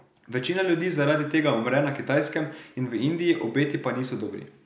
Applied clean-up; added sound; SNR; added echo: none; none; none; none.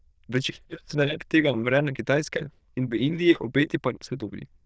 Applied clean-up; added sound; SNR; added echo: neural diffusion model UNIVERSE++.